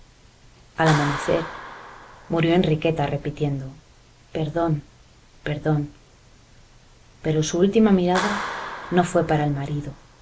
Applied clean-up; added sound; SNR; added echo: none; Clapping; 12 dB; none.